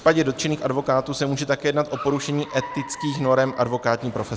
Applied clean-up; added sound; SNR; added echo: none; Car; 17 dB; none.